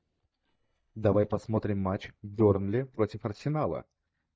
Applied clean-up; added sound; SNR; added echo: neural mask model DeepFilterNet 3.